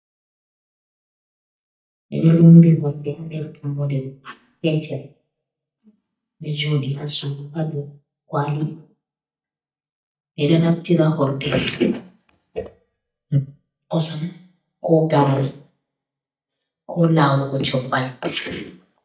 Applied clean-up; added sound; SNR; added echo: neural mask model DeepFilterNet 3.